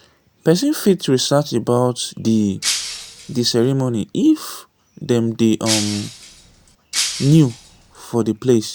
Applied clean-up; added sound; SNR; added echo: none; Shatter; 8 dB; none.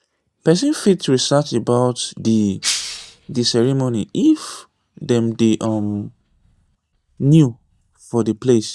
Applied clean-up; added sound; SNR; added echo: neural mask model DeepFilterNet 3.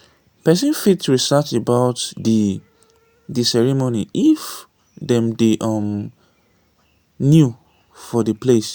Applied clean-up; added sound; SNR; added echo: none; none; none; none.